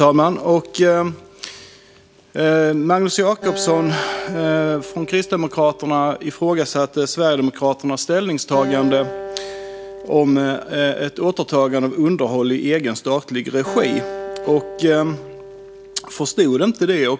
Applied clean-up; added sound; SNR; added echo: none; Acoustic guitar; 15 dB; none.